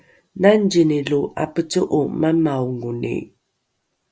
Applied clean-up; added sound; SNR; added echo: none; none; none; none.